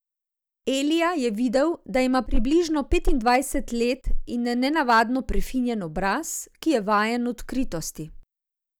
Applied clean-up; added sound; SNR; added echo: none; none; none; none.